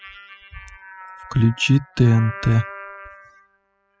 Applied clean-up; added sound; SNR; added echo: classical method spectral subtraction.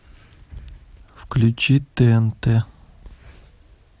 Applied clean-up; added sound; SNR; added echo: none; none; none; none.